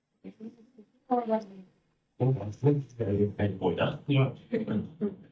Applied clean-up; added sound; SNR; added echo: neural mask model DeepFilterNet 3.